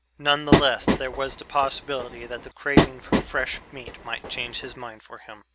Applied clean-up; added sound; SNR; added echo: none; Train; -4 dB; none.